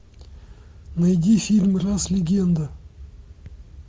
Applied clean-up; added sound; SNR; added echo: none; none; none; none.